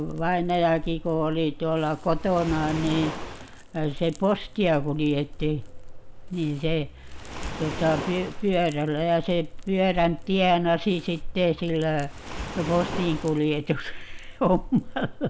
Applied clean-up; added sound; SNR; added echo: none; Waves, surf + Crackle; 9 dB; none.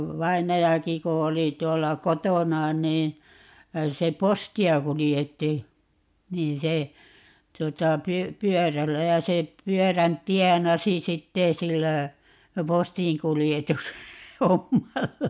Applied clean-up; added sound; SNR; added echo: none; none; none; none.